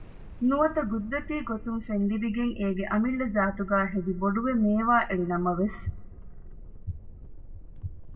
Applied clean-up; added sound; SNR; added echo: none; Thunderstorm; 13 dB; reverberation time 0.9 s.